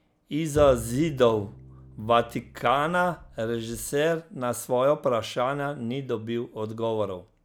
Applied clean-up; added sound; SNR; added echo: none; Bowed string instrument; 16 dB; none.